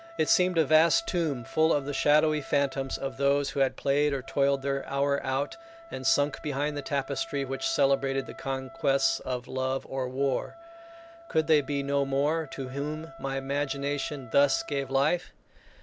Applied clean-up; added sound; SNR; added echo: none; Wind instrument, woodwind instrument; 19 dB; none.